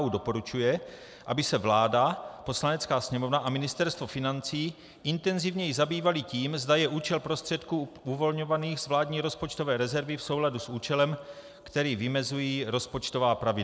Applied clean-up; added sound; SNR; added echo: none; none; none; none.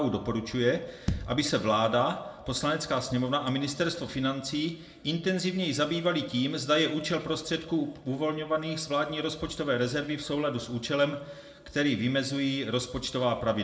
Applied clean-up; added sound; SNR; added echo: none; Bass drum; 8 dB; reverberation time 0.5 s.